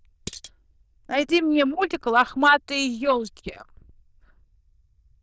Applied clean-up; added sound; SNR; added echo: neural diffusion model UNIVERSE++.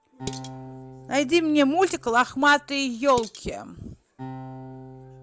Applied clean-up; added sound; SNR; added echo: none; Acoustic guitar + Dishes, pots, and pans; 16 dB; none.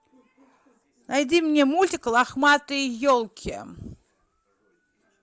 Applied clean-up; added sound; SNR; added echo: none; none; none; none.